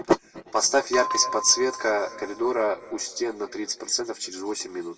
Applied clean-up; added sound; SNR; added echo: none; Bell; 9 dB; reverberation time 2.0 s.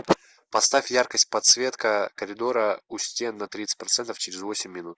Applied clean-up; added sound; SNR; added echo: none; none; none; none.